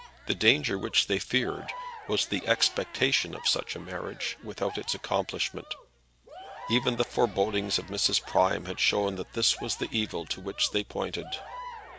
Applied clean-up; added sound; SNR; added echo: none; Crowd / Cheering; 16 dB; none.